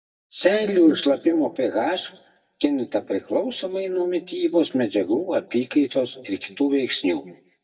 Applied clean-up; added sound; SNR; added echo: neural mask model DeepFilterNet 3.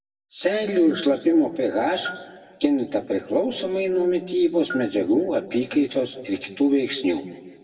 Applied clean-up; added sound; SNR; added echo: none; Bell; 20 dB; reverberation time 1.2 s.